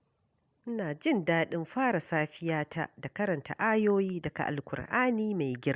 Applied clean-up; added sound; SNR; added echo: none; none; none; none.